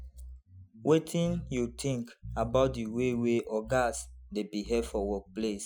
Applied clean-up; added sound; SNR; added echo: classical method Wiener filter.